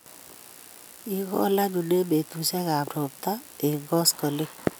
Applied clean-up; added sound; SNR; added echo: none; none; none; none.